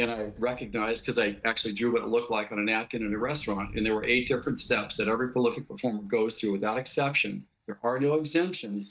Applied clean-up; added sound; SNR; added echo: neural mask model DeepFilterNet 3.